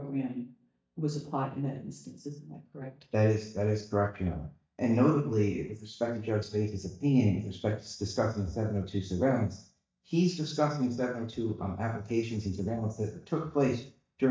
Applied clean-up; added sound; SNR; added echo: neural mask model DeepFilterNet 3.